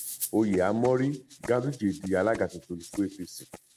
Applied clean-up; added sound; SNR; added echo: neural mask model RNNoise.